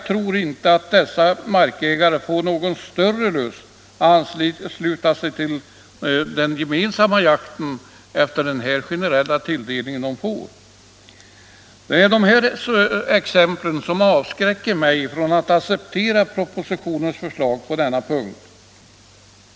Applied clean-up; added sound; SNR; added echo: none; none; none; none.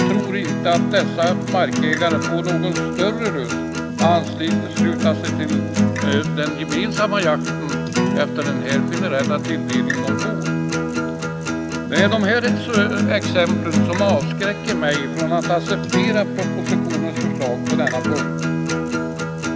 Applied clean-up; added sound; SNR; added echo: none; Acoustic guitar; -2 dB; none.